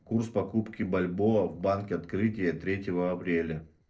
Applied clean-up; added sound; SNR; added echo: neural separator model SepFormer DNS4.